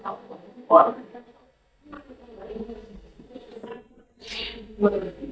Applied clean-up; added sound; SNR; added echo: neural mask model DeepFilterNet 3.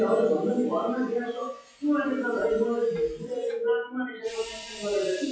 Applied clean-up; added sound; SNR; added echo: classical method WPE with log-MMSE.